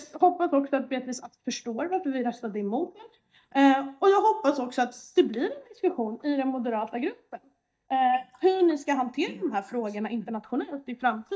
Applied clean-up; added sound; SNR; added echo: neural mask model DeepFilterNet 3.